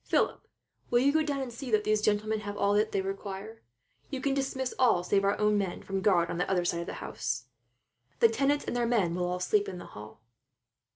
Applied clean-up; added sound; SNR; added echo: none; none; none; none.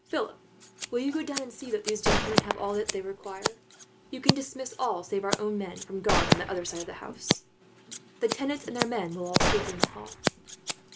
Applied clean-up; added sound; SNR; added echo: none; Scissors + Gunshot, gunfire; -2 dB; none.